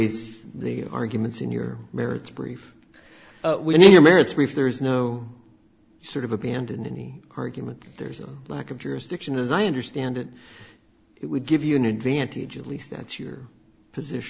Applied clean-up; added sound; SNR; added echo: none; none; none; none.